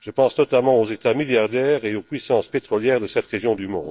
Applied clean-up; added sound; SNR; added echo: neural separator model SepFormer DNS4.